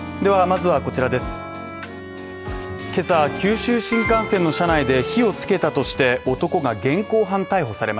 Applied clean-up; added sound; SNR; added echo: none; Bowed string instrument; 13 dB; none.